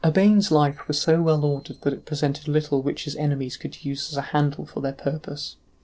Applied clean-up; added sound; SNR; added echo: neural separator model SepFormer DNS4.